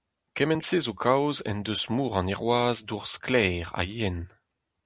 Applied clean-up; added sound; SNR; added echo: none; none; none; none.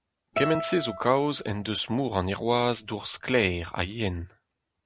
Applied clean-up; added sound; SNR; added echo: none; Guitar; 10 dB; none.